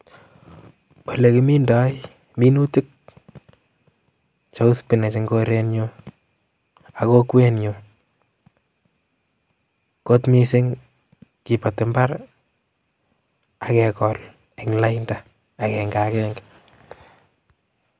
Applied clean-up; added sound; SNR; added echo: none; none; none; none.